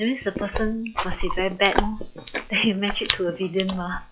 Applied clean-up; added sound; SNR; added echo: classical method log-MMSE.